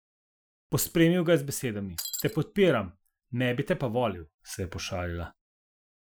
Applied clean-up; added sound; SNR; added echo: classical method Wiener filter.